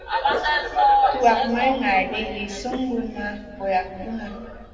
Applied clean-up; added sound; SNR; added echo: none; Dog; 16 dB; reverberation time 2.0 s.